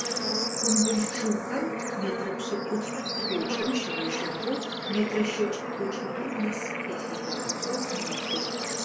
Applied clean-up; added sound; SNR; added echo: none; Bird / Insect / Frog; -1 dB; reverberation time 0.3 s.